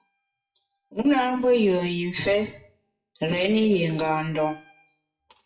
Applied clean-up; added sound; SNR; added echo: classical method WPE with log-MMSE.